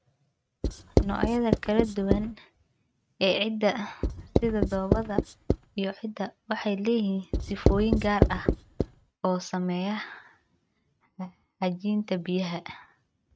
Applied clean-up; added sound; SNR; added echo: neural mask model RNNoise.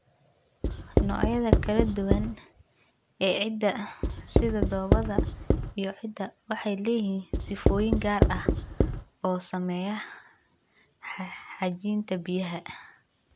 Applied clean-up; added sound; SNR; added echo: none; Writing; -5 dB; none.